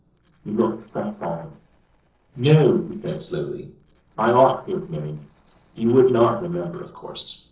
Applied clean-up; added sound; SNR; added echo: neural separator model SepFormer DNS4.